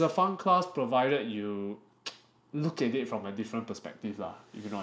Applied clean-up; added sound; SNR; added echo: none; none; none; none.